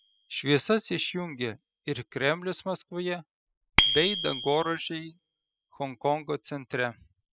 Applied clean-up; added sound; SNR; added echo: classical method spectral subtraction.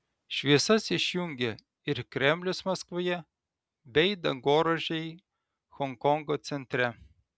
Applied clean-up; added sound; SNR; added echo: none; none; none; none.